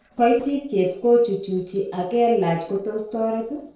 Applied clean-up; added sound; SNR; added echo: neural separator model SepFormer DNS4.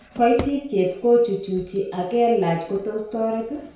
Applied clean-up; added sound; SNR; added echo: none; Drawer open or close; 17 dB; reverberation time 0.6 s.